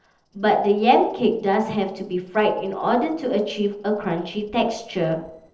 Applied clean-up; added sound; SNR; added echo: neural separator model SepFormer DNS4.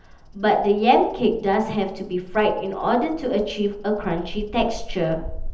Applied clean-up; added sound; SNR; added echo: none; Bird vocalization, bird call, bird song; 12 dB; reverberation time 1.2 s.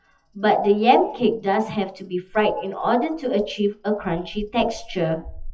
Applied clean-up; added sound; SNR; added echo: classical method WPE with log-MMSE.